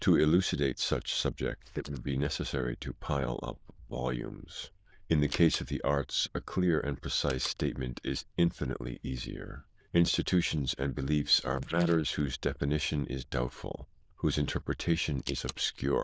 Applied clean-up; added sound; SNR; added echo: neural diffusion model UNIVERSE++.